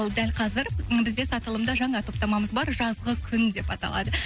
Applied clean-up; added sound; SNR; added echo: none; none; none; none.